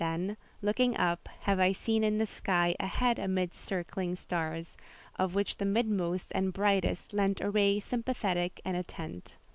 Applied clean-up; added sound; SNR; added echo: none; none; none; none.